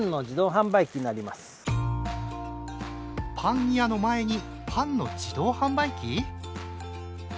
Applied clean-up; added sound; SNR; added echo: none; none; none; none.